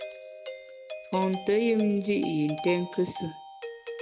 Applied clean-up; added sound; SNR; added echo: none; Doorbell; 11 dB; none.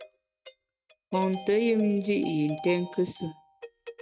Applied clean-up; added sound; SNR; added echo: neural mask model RNNoise.